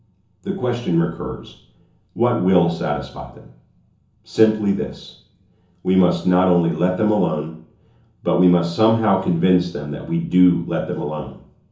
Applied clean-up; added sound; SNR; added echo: none; none; none; reverberation time 0.7 s.